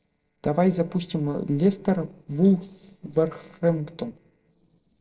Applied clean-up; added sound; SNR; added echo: neural separator model SepFormer DNS4.